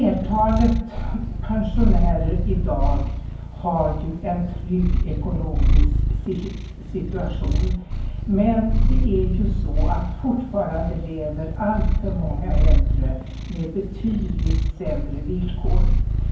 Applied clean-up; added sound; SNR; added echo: none; Purr; -5 dB; reverberation time 0.9 s.